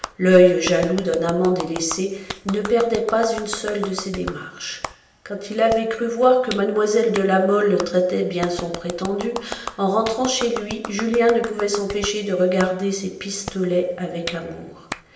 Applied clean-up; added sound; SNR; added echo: none; Clapping; 14 dB; reverberation time 0.9 s.